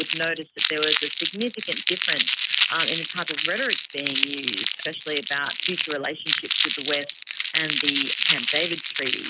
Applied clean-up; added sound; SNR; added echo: none; Crumpling, crinkling; -4 dB; none.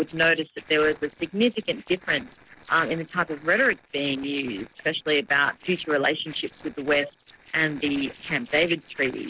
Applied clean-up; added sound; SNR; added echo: neural separator model SepFormer DNS4.